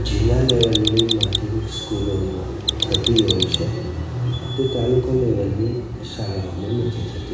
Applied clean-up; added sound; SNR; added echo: none; Mechanisms; 3 dB; reverberation time 1.0 s.